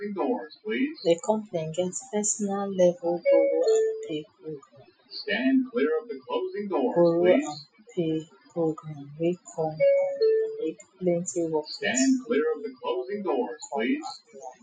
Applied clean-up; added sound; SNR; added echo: classical method Wiener filter.